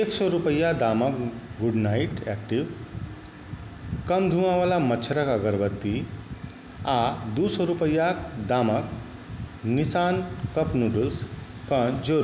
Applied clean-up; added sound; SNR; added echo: none; none; none; none.